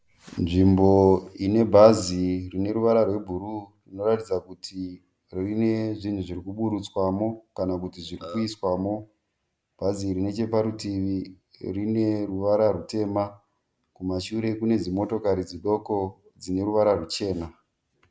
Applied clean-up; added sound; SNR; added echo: none; Burping, eructation; 15 dB; none.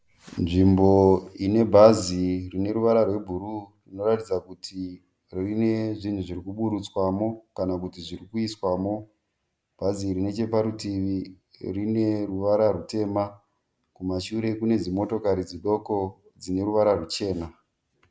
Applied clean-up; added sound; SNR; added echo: none; none; none; none.